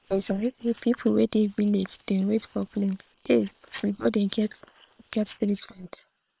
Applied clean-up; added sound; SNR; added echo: neural separator model SepFormer WHAM!.